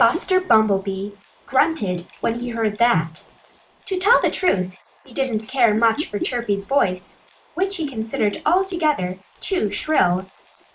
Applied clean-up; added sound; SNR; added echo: neural mask model Resemble Enhance denoiser.